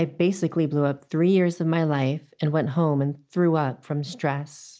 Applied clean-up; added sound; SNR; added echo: none; none; none; none.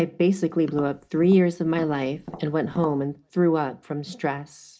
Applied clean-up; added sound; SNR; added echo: none; Tap; 16 dB; reverberation time 0.3 s.